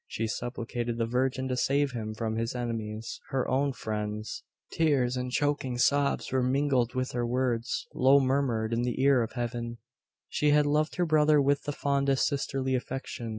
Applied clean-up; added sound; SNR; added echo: none; none; none; none.